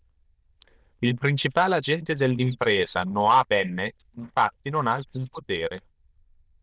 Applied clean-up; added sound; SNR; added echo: neural diffusion model UNIVERSE++.